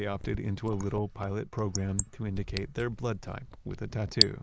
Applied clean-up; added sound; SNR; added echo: neural mask model Resemble Enhance denoiser.